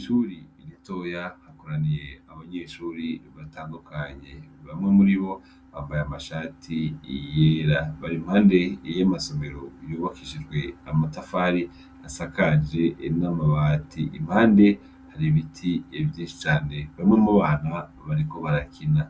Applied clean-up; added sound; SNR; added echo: none; none; none; none.